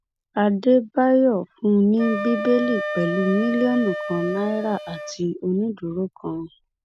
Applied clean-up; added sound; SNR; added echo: none; Wind instrument, woodwind instrument; 10 dB; none.